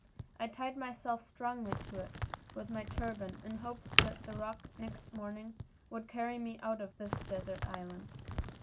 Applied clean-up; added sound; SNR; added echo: none; Crack; -1 dB; none.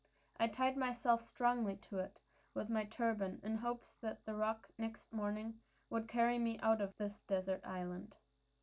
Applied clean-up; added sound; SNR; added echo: none; none; none; none.